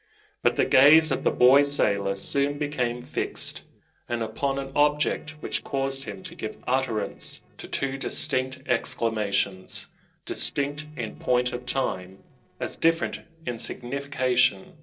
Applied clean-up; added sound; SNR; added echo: neural separator model SepFormer DNS4.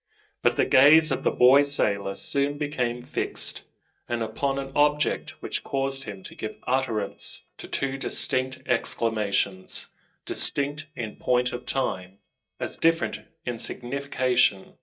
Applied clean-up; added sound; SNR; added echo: neural mask model DeepFilterNet 3.